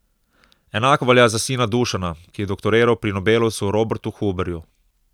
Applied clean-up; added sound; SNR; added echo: none; none; none; none.